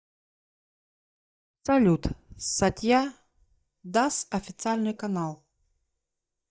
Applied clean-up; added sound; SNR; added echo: neural mask model DeepFilterNet 3.